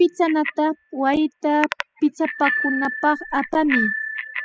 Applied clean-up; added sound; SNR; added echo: classical method spectral subtraction.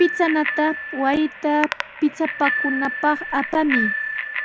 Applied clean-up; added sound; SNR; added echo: none; Bicycle bell; 5 dB; none.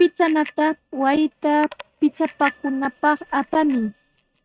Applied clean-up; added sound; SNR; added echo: neural mask model RNNoise.